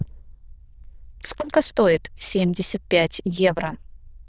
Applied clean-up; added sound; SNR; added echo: neural diffusion model UNIVERSE++.